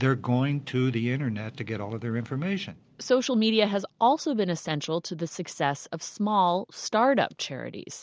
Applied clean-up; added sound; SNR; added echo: none; none; none; none.